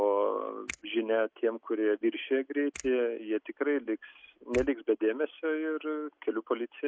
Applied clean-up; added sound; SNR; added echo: neural mask model RNNoise.